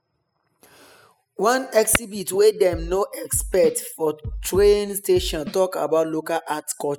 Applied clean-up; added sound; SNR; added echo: classical method spectral subtraction.